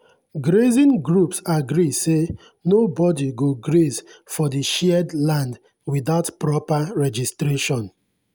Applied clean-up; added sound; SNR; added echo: none; none; none; none.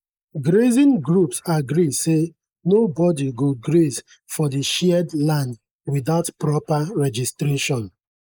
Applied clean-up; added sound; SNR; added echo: neural mask model Resemble Enhance denoiser.